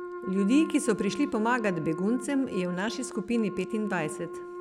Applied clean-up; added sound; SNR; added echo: none; Wind instrument, woodwind instrument; 11 dB; none.